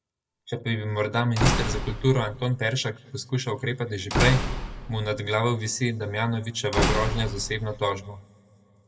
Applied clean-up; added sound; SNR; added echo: none; Slam / Wood; 4 dB; reverberation time 0.7 s.